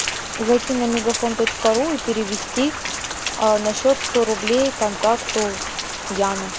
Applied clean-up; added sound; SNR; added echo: none; Rain; 6 dB; none.